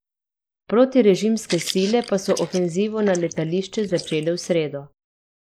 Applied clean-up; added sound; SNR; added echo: neural mask model Resemble Enhance denoiser.